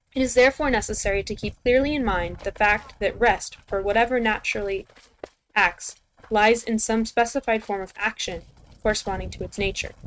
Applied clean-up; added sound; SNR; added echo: neural mask model RNNoise.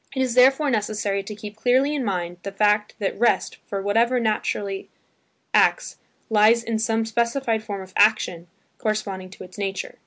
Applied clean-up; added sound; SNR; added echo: none; none; none; none.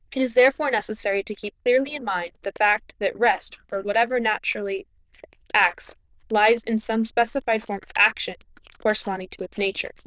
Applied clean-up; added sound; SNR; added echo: neural diffusion model UNIVERSE++.